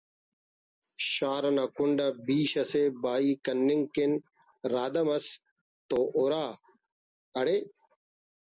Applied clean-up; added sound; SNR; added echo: none; none; none; none.